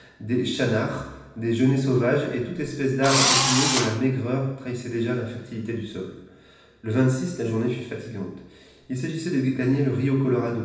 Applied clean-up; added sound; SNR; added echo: none; Engine / Drill; -3 dB; reverberation time 0.9 s.